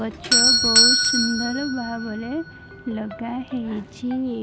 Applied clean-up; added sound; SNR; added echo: none; Doorbell; -5 dB; none.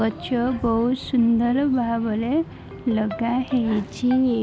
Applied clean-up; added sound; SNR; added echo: none; none; none; none.